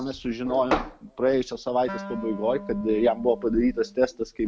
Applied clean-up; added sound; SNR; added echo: none; Wind instrument, woodwind instrument; 14 dB; none.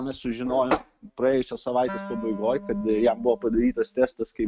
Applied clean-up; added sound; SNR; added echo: neural mask model RNNoise.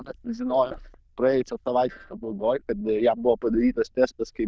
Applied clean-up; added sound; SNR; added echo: neural diffusion model UNIVERSE++.